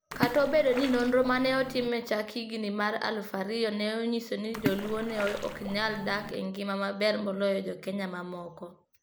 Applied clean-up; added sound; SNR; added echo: none; Splash, splatter; 7 dB; none.